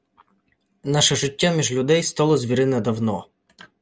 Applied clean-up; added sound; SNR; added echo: none; none; none; none.